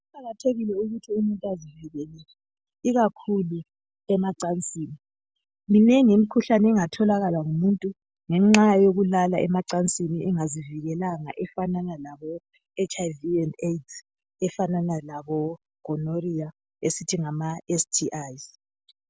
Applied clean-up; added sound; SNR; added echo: none; none; none; none.